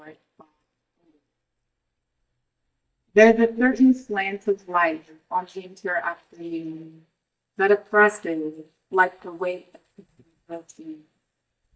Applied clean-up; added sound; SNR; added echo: neural mask model DeepFilterNet 3.